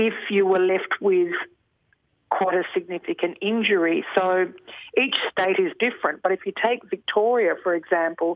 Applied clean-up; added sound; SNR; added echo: none; none; none; none.